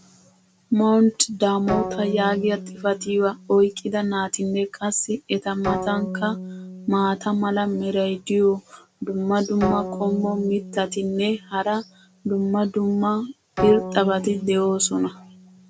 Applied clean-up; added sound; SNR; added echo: none; Bowed string instrument; 11 dB; none.